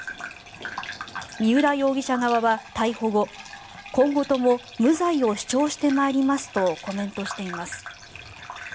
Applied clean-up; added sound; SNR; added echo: none; Bathtub (filling or washing) / Gurgling; 15 dB; none.